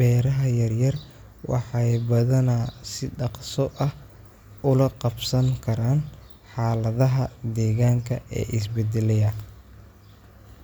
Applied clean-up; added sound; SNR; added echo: none; none; none; none.